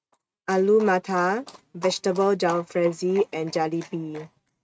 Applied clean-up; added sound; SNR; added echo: neural mask model RNNoise.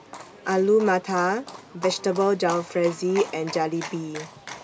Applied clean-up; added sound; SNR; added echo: none; Livestock, farm animals, working animals; 15 dB; none.